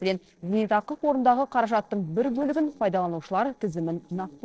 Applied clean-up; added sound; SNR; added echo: neural separator model SepFormer DNS4.